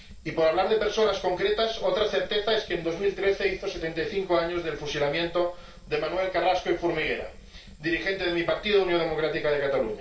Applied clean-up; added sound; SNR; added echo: none; Fire; 18 dB; reverberation time 0.3 s.